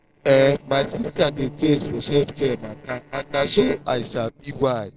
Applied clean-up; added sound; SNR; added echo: neural separator model SepFormer DNS4.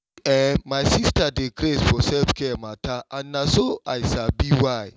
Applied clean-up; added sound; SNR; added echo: none; none; none; none.